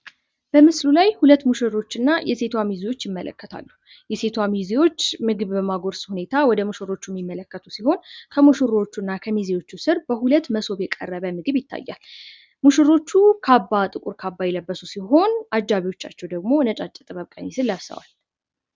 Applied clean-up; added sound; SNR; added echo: none; none; none; none.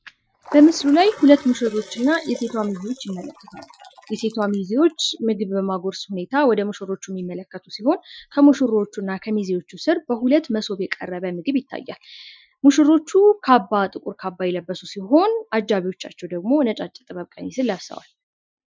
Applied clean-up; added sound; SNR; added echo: classical method Wiener filter.